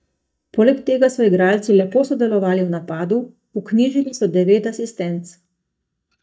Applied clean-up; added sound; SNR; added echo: neural mask model DeepFilterNet 3.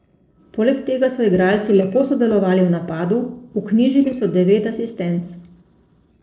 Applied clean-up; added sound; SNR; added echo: neural separator model SepFormer DNS4.